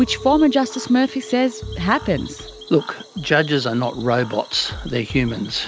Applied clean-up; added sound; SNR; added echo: none; Cricket / Frog + Chink, clink; 17 dB; none.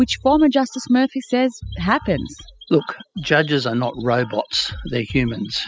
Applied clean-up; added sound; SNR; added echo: classical method spectral subtraction.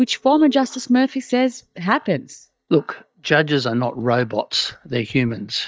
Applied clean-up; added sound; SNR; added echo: neural mask model DeepFilterNet 3.